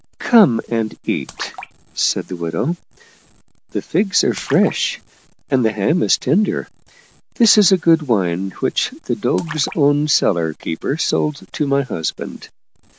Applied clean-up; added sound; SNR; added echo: none; Splash, splatter; 20 dB; none.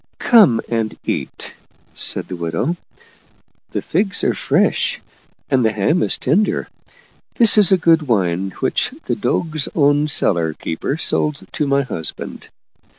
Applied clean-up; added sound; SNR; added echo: none; none; none; none.